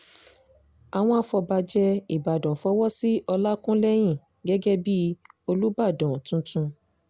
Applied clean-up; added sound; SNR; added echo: none; none; none; none.